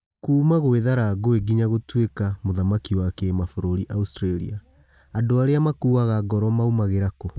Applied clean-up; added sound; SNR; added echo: none; none; none; none.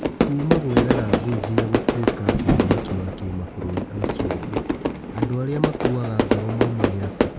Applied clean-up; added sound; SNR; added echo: none; Fire / Fireworks; -4 dB; none.